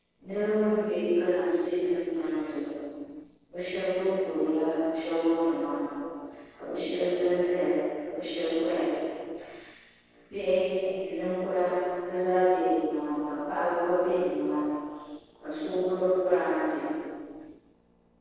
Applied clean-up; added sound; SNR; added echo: neural separator model SepFormer DNS4.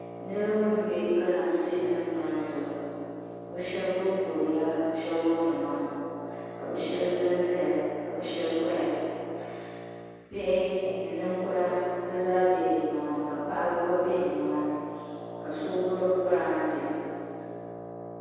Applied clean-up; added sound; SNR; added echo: none; Wind instrument, woodwind instrument; 11 dB; reverberation time 2.2 s.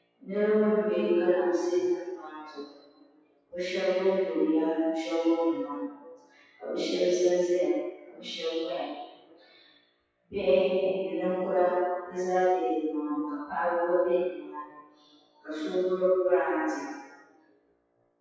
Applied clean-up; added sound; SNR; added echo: classical method WPE with log-MMSE.